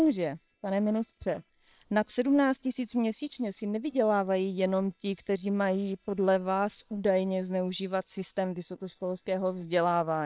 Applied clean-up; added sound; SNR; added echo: neural separator model SepFormer WHAM!.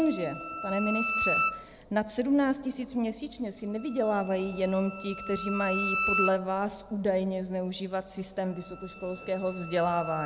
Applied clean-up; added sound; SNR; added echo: none; Bowed string instrument; 6 dB; none.